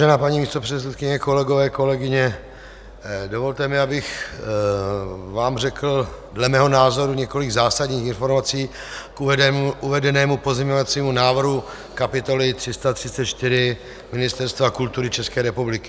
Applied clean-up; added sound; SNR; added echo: none; none; none; none.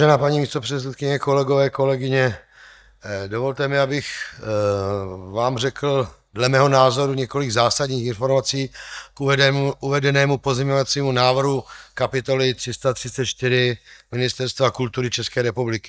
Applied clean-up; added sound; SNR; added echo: neural mask model DeepFilterNet 3.